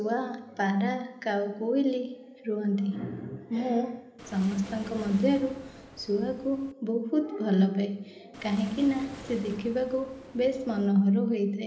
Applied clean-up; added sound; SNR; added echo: none; Waves, surf; 17 dB; reverberation time 0.8 s.